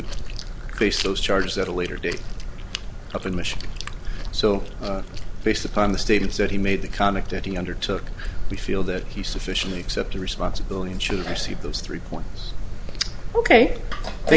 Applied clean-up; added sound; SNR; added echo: none; Chewing, mastication; 18 dB; none.